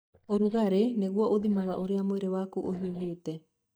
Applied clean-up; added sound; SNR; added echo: neural mask model DeepFilterNet 3.